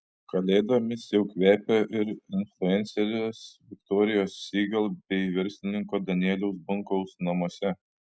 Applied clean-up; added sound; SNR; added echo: none; none; none; none.